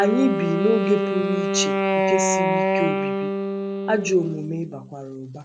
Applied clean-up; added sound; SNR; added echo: none; Wind instrument, woodwind instrument; -1 dB; none.